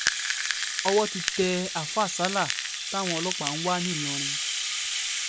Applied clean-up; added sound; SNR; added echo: none; Rattle (instrument); 0 dB; none.